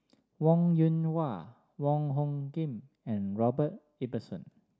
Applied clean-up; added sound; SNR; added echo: none; none; none; none.